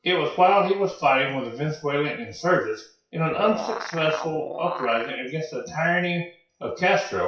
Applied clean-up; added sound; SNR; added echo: classical method WPE with log-MMSE.